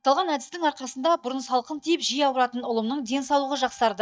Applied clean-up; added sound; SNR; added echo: neural mask model DeepFilterNet 3.